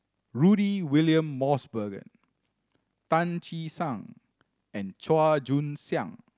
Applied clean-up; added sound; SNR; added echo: none; none; none; none.